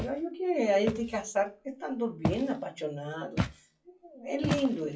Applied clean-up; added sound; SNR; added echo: classical method WPE with log-MMSE.